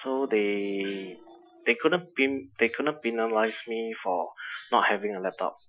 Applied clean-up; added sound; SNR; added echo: classical method Wiener filter.